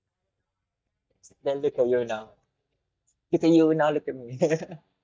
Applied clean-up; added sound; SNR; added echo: neural mask model DeepFilterNet 3.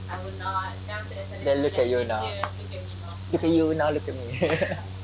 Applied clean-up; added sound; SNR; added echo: none; Mechanical fan; 9 dB; none.